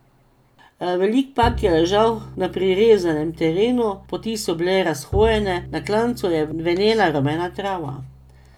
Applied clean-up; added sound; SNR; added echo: none; Bowed string instrument; 13 dB; none.